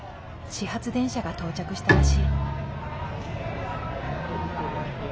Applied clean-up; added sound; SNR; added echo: none; Bowed string instrument; -4 dB; none.